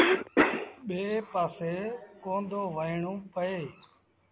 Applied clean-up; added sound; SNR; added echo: none; Cough; -1 dB; none.